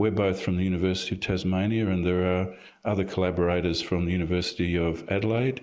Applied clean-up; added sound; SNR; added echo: none; none; none; none.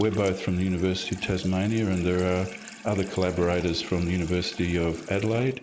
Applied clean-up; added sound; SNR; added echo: none; Sink (filling or washing) / Water tap, faucet; 17 dB; none.